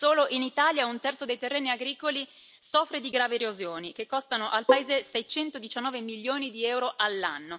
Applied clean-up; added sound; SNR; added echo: none; Bowed string instrument; -1 dB; none.